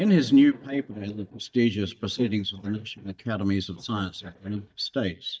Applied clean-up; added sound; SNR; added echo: neural mask model DeepFilterNet 3.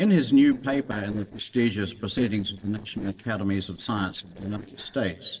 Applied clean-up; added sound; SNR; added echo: neural separator model SepFormer DNS4.